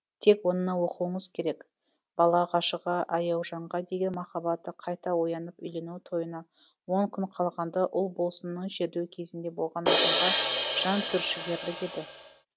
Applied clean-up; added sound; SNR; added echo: none; Crash cymbal; -3 dB; none.